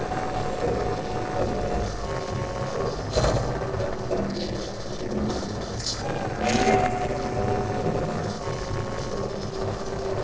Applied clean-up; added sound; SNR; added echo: neural separator model SepFormer DNS4.